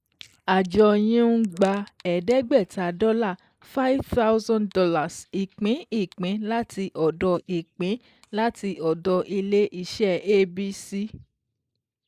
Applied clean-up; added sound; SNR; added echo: neural mask model Resemble Enhance denoiser.